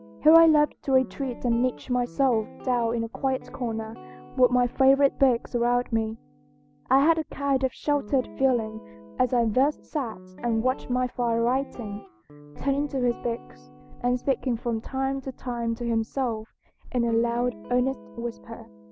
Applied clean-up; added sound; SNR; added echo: none; Guitar; 20 dB; none.